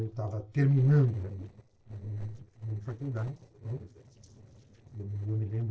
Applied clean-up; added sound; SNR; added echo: neural separator model SepFormer DNS4.